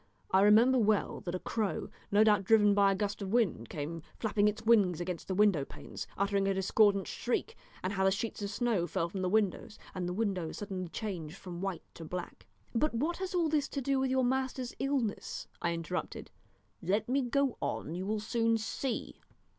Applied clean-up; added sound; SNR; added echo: none; none; none; none.